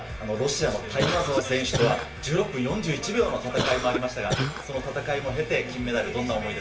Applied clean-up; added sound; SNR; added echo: none; Cough; 2 dB; reverberation time 0.3 s.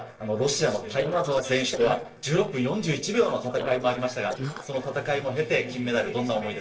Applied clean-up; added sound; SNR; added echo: neural separator model SepFormer DNS4.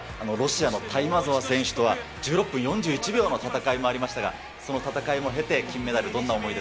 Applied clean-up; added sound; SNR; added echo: none; none; none; none.